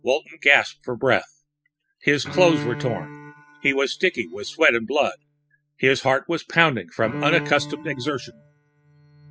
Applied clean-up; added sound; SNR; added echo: classical method spectral subtraction.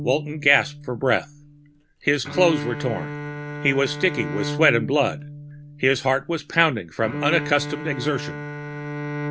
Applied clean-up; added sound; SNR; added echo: none; Bowed string instrument; 8 dB; none.